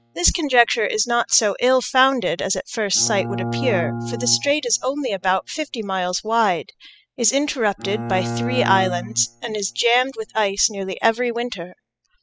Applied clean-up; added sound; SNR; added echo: classical method spectral subtraction.